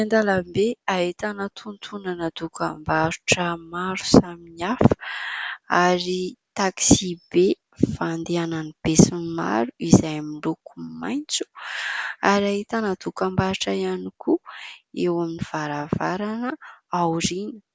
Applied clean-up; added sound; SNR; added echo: none; none; none; none.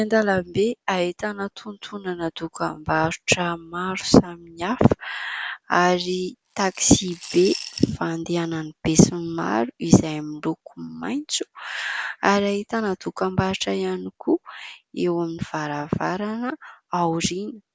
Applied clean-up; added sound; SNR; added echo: none; Coin (dropping) / Glass; 14 dB; none.